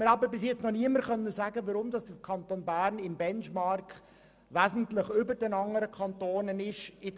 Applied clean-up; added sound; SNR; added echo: none; none; none; none.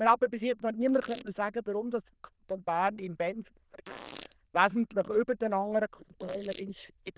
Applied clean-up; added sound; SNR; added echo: neural diffusion model UNIVERSE++.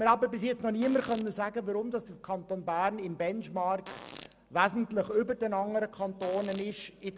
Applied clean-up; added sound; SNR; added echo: none; Fart; 18 dB; none.